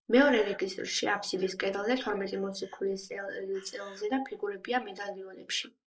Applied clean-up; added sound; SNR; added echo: neural mask model Resemble Enhance denoiser.